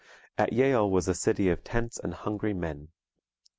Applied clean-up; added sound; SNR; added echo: none; none; none; none.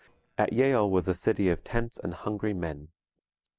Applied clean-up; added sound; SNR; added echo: neural separator model SepFormer DNS4.